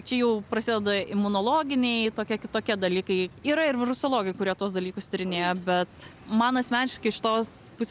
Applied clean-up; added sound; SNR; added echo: none; none; none; none.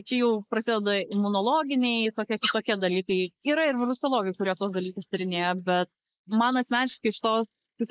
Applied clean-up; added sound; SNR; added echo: neural mask model Resemble Enhance denoiser.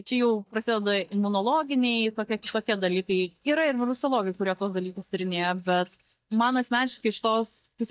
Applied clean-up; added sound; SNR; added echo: neural mask model DeepFilterNet 3.